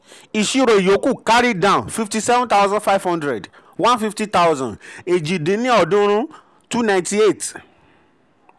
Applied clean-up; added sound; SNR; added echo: none; none; none; none.